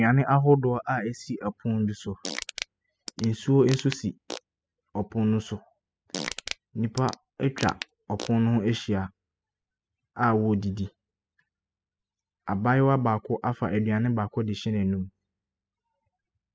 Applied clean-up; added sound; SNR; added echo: classical method spectral subtraction.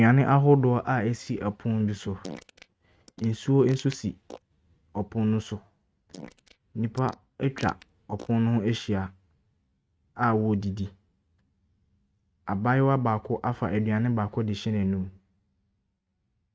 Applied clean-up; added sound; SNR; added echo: neural mask model RNNoise.